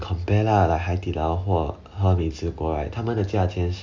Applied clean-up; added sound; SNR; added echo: none; none; none; none.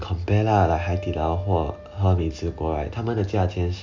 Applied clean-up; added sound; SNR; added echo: none; Wind instrument, woodwind instrument; 18 dB; none.